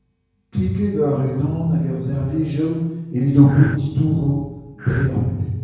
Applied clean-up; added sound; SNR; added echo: none; Breathing; 14 dB; reverberation time 1.0 s.